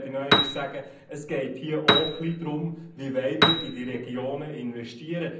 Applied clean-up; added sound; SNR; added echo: none; Piano; -4 dB; reverberation time 0.6 s.